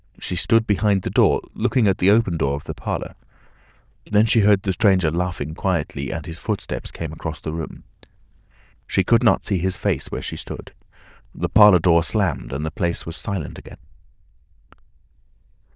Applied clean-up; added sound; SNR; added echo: neural diffusion model UNIVERSE++.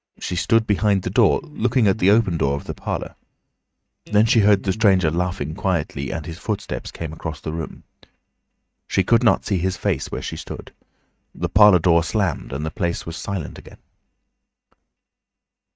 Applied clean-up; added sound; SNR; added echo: neural mask model RNNoise.